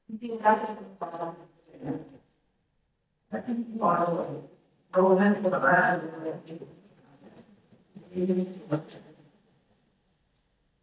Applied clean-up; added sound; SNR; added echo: neural mask model DeepFilterNet 3.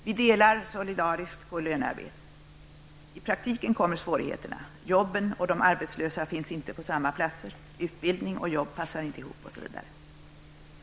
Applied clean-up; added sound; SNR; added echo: none; none; none; none.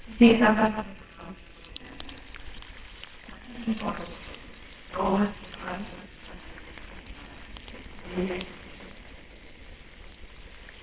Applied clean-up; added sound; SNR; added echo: neural separator model SepFormer WHAMR!.